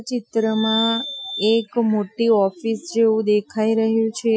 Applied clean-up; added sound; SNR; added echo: classical method Wiener filter.